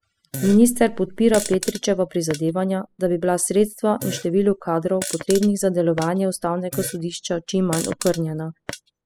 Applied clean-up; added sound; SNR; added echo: classical method spectral subtraction.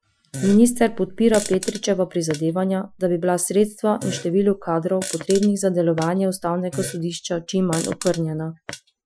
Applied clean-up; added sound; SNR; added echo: classical method Wiener filter.